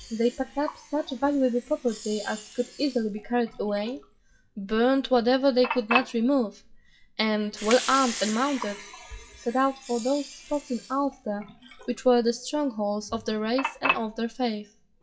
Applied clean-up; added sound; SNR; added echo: classical method WPE with log-MMSE.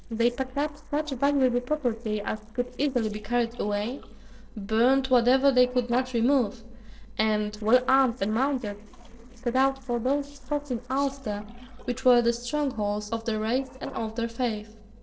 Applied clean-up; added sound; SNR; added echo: neural separator model SepFormer DNS4.